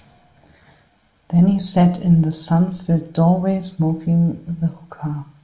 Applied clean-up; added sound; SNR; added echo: none; none; none; reverberation time 0.5 s.